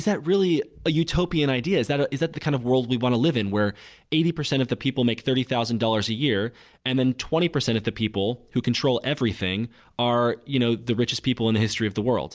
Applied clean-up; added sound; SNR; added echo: none; none; none; none.